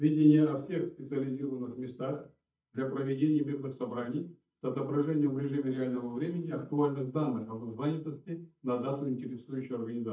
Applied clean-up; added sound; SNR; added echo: neural mask model DeepFilterNet 3.